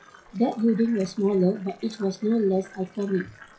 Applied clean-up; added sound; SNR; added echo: classical method WPE with log-MMSE.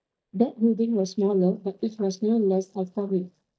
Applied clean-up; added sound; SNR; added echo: neural mask model DeepFilterNet 3.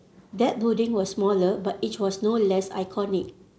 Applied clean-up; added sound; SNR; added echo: none; none; none; none.